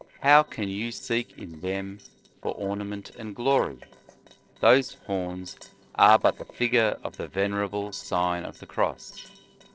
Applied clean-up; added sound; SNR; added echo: neural separator model SepFormer DNS4.